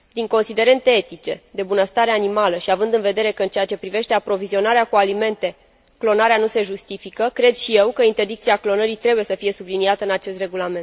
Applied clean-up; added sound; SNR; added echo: none; none; none; none.